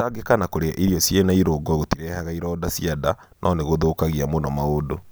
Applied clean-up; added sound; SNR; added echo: none; none; none; none.